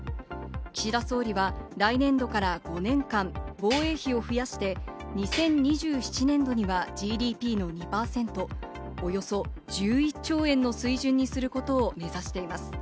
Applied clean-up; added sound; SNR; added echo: none; Tools; 7 dB; none.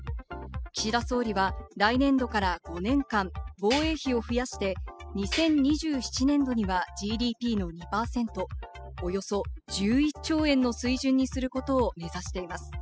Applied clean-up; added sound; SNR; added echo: classical method spectral subtraction.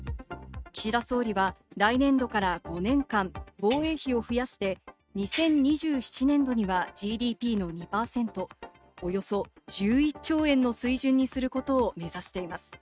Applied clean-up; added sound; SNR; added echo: neural mask model RNNoise.